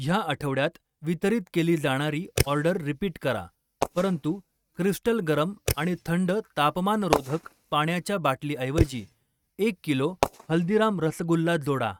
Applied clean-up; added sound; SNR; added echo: neural mask model RNNoise.